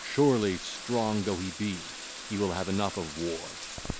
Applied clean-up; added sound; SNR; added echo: none; Bathtub (filling or washing); 10 dB; none.